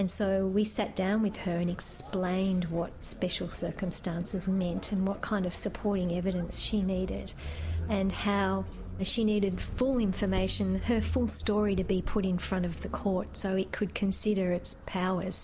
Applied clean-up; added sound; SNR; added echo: none; none; none; none.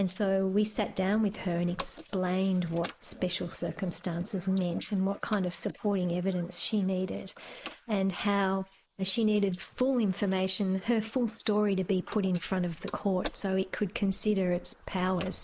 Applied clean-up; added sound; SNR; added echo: neural mask model Resemble Enhance denoiser.